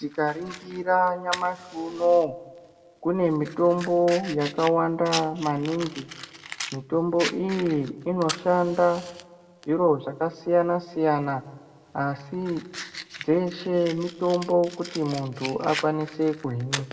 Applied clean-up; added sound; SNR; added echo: none; Fire; 14 dB; reverberation time 0.9 s.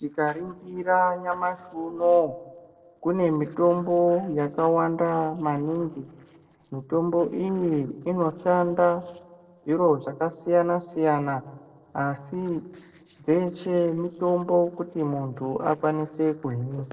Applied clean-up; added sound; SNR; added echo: neural separator model SepFormer DNS4.